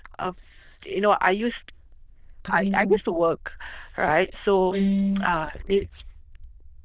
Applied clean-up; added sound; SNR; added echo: neural diffusion model UNIVERSE++.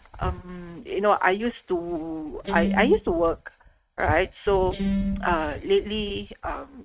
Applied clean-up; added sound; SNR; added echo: neural mask model RNNoise.